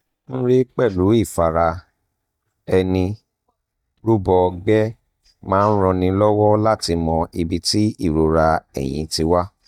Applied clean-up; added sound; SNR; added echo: neural mask model DeepFilterNet 3.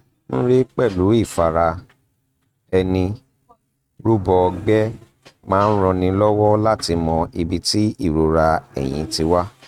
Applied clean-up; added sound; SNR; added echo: neural mask model RNNoise.